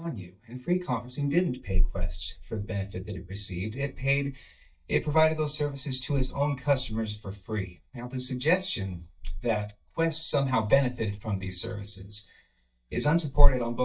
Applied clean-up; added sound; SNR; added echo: neural mask model DeepFilterNet 3.